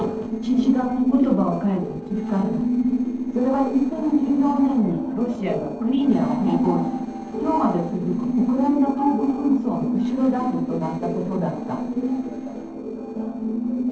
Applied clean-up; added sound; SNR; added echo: neural separator model SepFormer DNS4.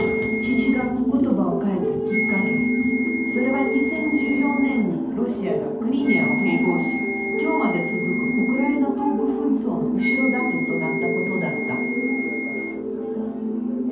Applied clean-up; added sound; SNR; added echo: none; Wind instrument, woodwind instrument; 8 dB; reverberation time 2.2 s.